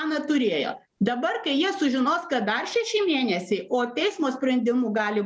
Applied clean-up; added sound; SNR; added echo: none; none; none; none.